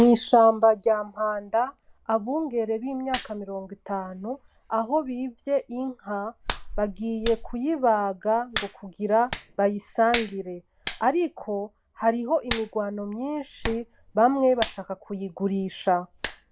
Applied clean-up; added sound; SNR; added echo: none; Hands; 12 dB; none.